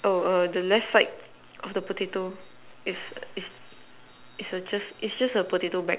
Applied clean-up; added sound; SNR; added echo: none; none; none; none.